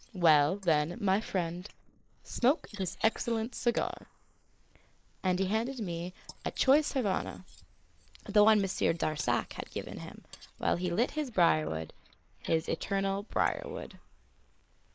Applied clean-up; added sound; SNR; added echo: neural mask model Resemble Enhance denoiser.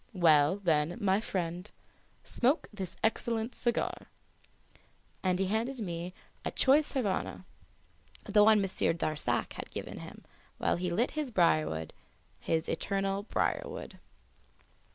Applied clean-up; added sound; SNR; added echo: none; none; none; none.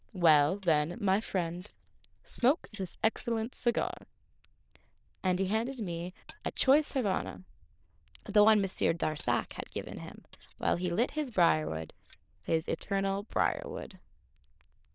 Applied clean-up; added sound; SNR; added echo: neural diffusion model UNIVERSE++.